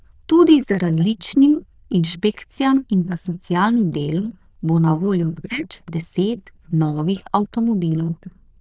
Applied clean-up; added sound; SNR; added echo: neural diffusion model UNIVERSE++.